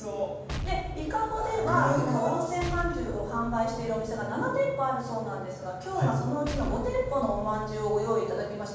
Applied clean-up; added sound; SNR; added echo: none; Explosion; 9 dB; reverberation time 1.2 s.